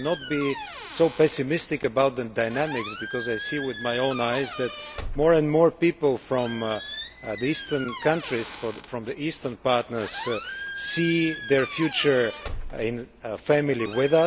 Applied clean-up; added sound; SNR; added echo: none; Squeak; 12 dB; none.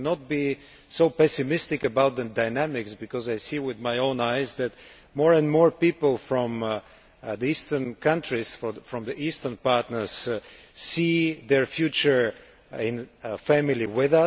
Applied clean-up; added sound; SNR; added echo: none; none; none; none.